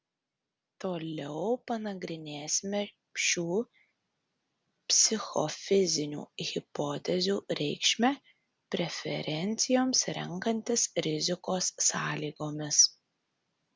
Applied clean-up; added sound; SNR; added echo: none; none; none; none.